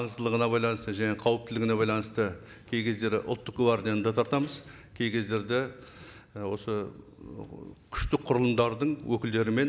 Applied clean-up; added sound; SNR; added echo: none; none; none; none.